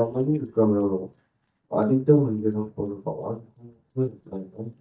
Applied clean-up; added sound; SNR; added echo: neural mask model DeepFilterNet 3.